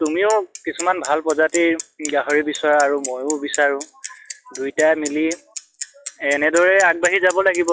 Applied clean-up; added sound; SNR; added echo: classical method log-MMSE.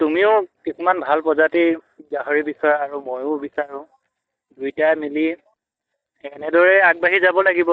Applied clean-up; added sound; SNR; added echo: neural mask model DeepFilterNet 3.